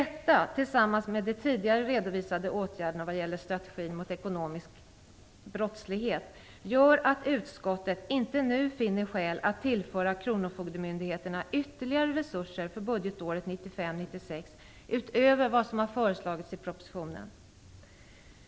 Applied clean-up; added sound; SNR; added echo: none; none; none; none.